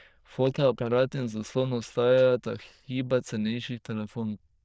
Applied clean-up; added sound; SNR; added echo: neural diffusion model UNIVERSE++.